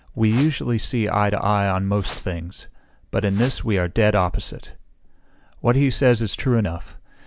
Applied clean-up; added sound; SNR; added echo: none; Whoosh, swoosh, swish; 17 dB; none.